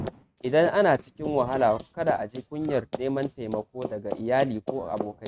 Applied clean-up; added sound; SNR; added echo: neural mask model RNNoise.